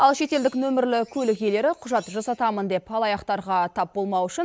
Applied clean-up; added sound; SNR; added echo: none; none; none; none.